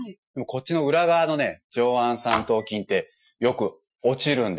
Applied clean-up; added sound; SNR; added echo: classical method Wiener filter.